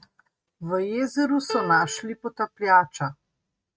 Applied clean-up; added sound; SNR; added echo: neural mask model RNNoise.